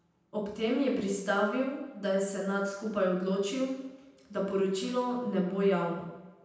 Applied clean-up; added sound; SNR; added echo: none; none; none; reverberation time 0.9 s.